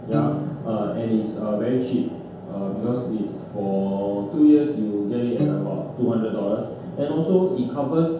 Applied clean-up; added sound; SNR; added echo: none; Piano; 11 dB; reverberation time 0.8 s.